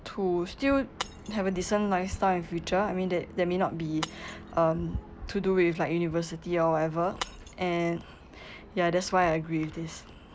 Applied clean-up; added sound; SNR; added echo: none; Shatter; 19 dB; none.